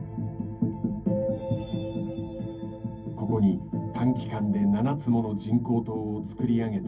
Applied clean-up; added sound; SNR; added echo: none; none; none; reverberation time 0.3 s.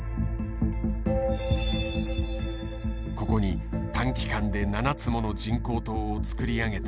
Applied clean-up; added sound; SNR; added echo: none; none; none; none.